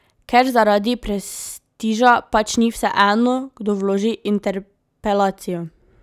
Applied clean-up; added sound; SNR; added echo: none; none; none; none.